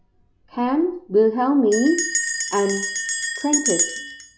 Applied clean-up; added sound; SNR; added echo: classical method log-MMSE.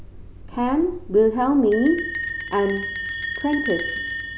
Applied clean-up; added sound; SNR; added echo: none; Bell; 3 dB; none.